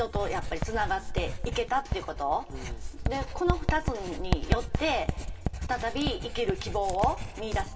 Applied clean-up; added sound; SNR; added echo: none; Writing; 1 dB; reverberation time 1.4 s.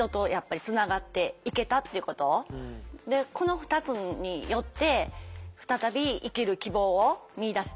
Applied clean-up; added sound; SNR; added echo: none; none; none; none.